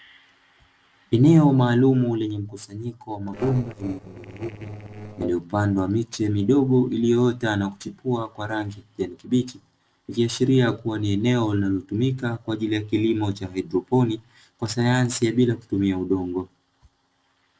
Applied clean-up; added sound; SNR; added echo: neural separator model SepFormer DNS4.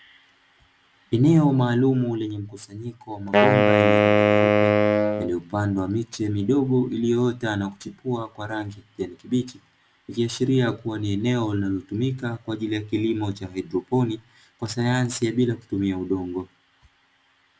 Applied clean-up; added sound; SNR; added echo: none; Wind instrument, woodwind instrument; -4 dB; none.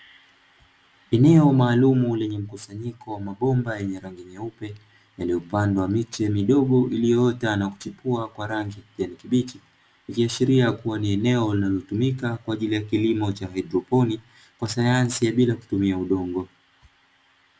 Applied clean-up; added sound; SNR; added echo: none; none; none; none.